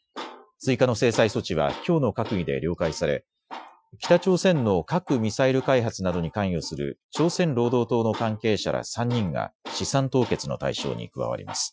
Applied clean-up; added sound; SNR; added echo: classical method Wiener filter.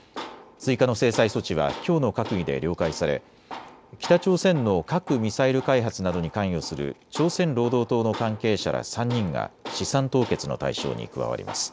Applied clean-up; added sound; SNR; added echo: none; Tools; 16 dB; none.